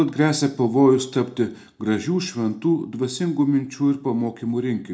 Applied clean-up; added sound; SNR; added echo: none; none; none; reverberation time 0.3 s.